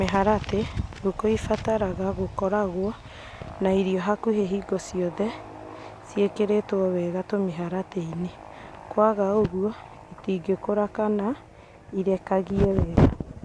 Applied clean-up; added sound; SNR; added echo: none; none; none; none.